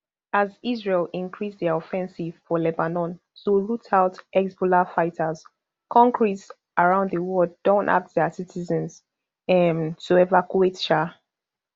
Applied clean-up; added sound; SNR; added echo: none; none; none; none.